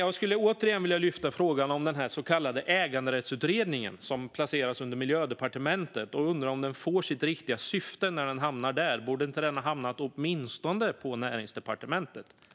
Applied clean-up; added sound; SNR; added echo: none; none; none; none.